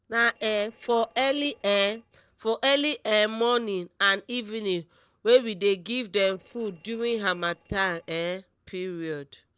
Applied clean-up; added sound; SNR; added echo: neural separator model SepFormer DNS4.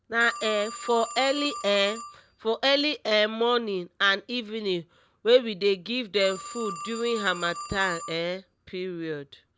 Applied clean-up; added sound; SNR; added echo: none; Telephone; 14 dB; none.